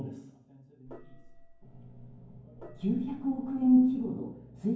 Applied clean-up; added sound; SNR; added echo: none; Gong; 19 dB; reverberation time 0.9 s.